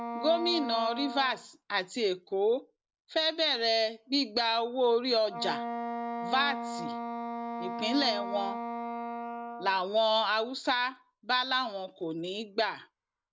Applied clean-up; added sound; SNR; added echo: none; Wind instrument, woodwind instrument; 9 dB; none.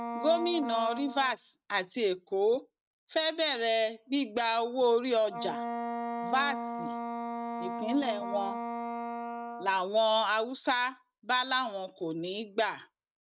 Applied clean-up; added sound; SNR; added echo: neural mask model RNNoise.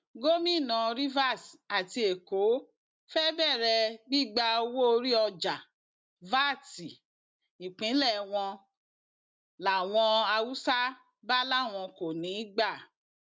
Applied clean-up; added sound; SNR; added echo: none; none; none; none.